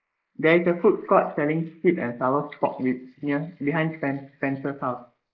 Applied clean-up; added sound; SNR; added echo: neural mask model Resemble Enhance denoiser.